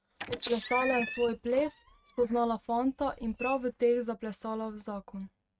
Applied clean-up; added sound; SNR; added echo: neural mask model RNNoise.